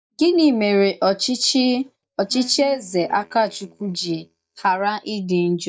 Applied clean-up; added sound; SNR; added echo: neural mask model DeepFilterNet 3.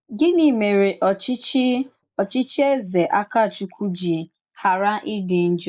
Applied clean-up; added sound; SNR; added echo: neural mask model Resemble Enhance denoiser.